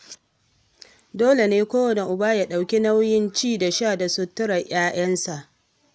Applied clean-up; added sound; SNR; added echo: none; none; none; none.